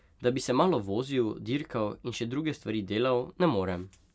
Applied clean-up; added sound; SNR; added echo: none; none; none; none.